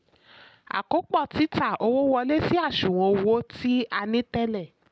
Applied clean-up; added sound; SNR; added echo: none; none; none; none.